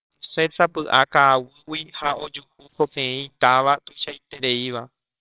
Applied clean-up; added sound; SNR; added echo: neural separator model SepFormer WHAMR!.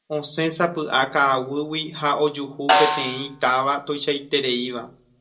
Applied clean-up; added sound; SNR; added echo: none; Snare drum; 2 dB; reverberation time 0.2 s.